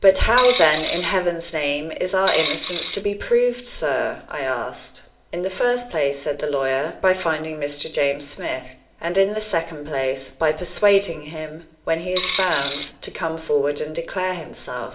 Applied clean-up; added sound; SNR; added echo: none; Coin (dropping); 5 dB; reverberation time 0.6 s.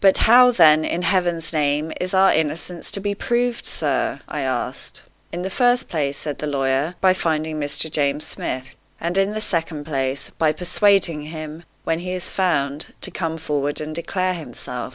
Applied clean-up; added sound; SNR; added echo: none; none; none; none.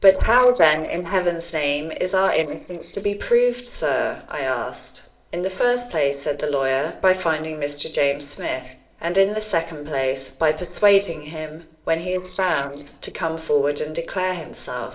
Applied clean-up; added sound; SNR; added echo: neural separator model SepFormer DNS4.